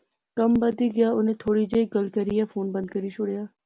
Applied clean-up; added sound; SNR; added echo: none; none; none; none.